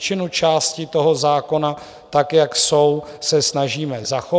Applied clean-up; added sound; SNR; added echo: none; none; none; none.